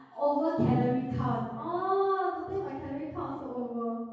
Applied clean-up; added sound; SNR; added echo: none; none; none; reverberation time 1.3 s.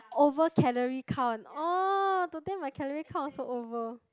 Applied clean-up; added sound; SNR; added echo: none; none; none; none.